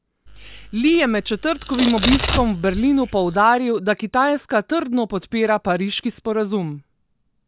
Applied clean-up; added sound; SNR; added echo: none; Domestic sounds, home sounds; 7 dB; none.